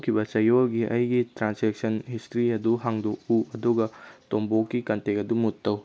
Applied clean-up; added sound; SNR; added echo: none; none; none; none.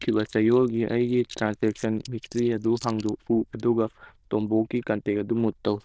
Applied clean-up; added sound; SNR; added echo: neural diffusion model UNIVERSE++.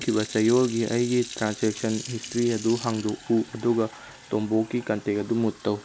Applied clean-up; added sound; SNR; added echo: none; Fill (with liquid) / Sink (filling or washing); 15 dB; none.